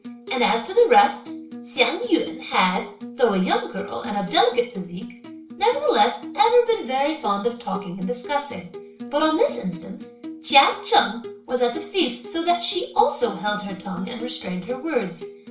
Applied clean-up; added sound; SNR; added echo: none; Acoustic guitar; 16 dB; reverberation time 0.4 s.